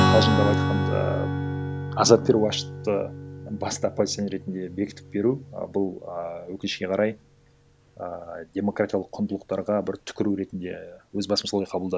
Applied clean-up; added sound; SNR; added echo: none; Strum; 4 dB; none.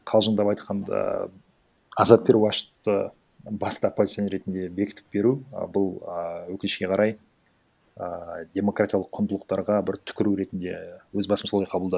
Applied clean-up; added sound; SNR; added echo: none; none; none; none.